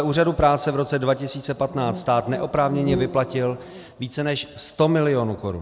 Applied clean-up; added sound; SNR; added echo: none; Insect; 10 dB; none.